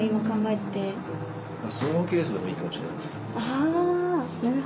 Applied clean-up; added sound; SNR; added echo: none; Bowed string instrument; 13 dB; none.